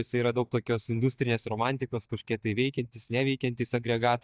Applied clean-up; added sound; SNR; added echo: neural mask model DeepFilterNet 3.